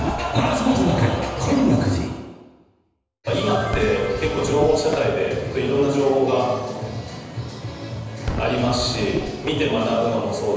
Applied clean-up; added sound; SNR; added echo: none; Whoosh, swoosh, swish / Fireworks; 12 dB; reverberation time 1.1 s.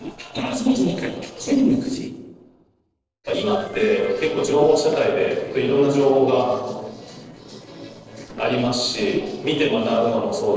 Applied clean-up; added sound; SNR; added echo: neural separator model SepFormer DNS4.